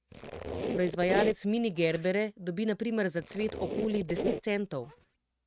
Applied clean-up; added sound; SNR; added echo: neural mask model RNNoise.